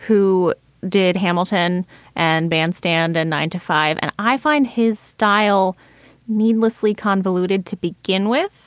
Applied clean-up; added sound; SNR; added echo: none; none; none; none.